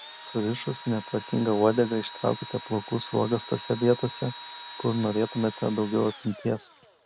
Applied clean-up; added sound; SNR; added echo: none; Engine / Drill; 14 dB; none.